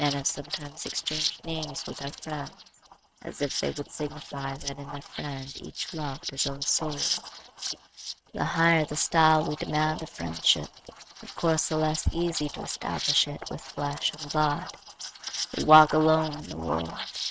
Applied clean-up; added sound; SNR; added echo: neural mask model RNNoise.